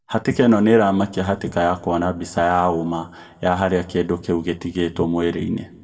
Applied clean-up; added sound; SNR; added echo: none; none; none; reverberation time 1.2 s.